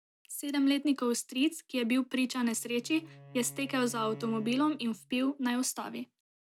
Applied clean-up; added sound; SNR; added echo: none; Bowed string instrument; 19 dB; none.